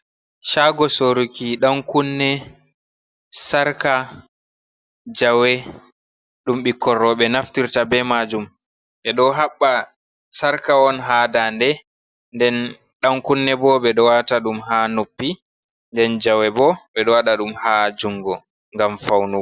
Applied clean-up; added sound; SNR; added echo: none; none; none; none.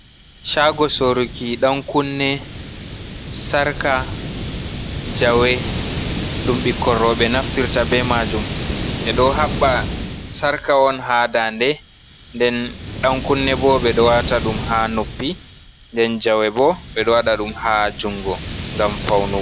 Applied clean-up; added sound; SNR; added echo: none; Hiss; 7 dB; none.